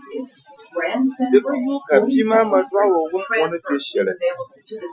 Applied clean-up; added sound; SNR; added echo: classical method Wiener filter.